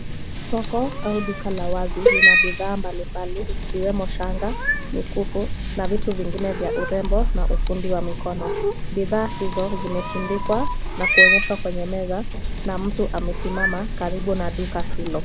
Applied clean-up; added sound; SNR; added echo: none; Cowbell + Cat; -4 dB; none.